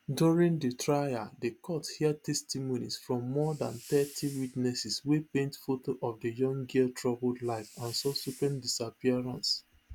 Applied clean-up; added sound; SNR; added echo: none; Hiss; 19 dB; none.